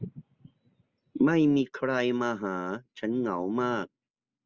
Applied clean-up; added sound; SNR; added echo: none; none; none; none.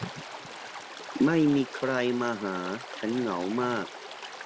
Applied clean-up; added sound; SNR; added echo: none; Stream; 12 dB; none.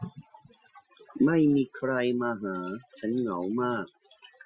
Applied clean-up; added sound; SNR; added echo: classical method Wiener filter.